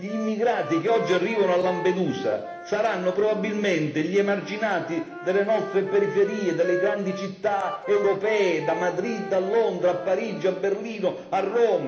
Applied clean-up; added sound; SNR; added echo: none; Wind instrument, woodwind instrument; 12 dB; reverberation time 1.0 s.